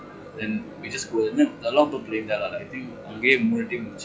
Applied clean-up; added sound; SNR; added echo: classical method log-MMSE.